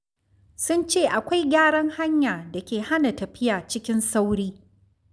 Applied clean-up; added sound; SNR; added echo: none; none; none; none.